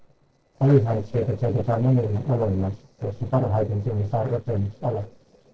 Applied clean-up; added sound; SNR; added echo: neural separator model SepFormer DNS4.